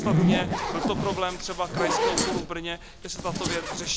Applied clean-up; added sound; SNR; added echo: none; Zipper (clothing); -4 dB; none.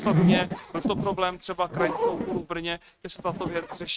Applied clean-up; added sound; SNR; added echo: neural mask model RNNoise.